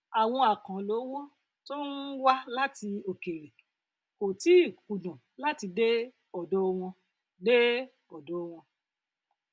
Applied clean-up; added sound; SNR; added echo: none; none; none; none.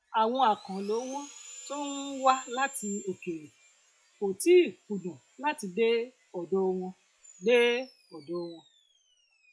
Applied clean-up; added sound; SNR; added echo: classical method log-MMSE.